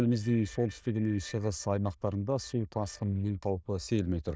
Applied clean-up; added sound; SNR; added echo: neural diffusion model UNIVERSE++.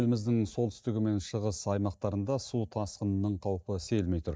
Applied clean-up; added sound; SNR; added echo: neural mask model DeepFilterNet 3.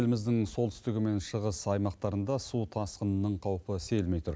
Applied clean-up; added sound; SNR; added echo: none; none; none; none.